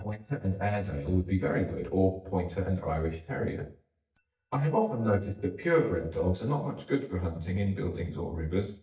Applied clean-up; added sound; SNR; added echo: neural mask model DeepFilterNet 3.